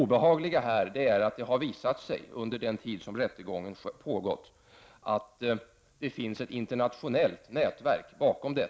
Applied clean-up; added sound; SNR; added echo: none; none; none; none.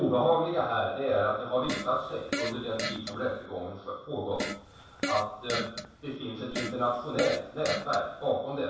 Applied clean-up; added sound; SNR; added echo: none; Fart; 6 dB; reverberation time 0.7 s.